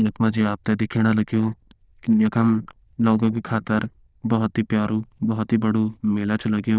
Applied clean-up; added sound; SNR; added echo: neural diffusion model UNIVERSE++.